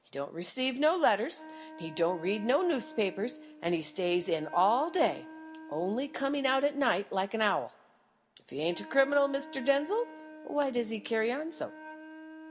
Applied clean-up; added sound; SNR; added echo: none; Wind instrument, woodwind instrument; 18 dB; none.